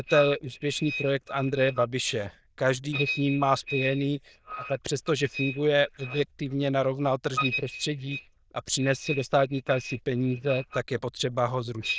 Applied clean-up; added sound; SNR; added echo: neural diffusion model UNIVERSE++.